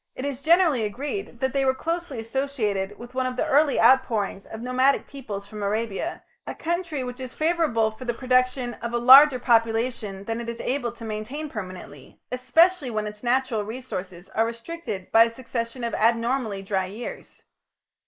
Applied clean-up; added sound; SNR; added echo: neural mask model Resemble Enhance denoiser.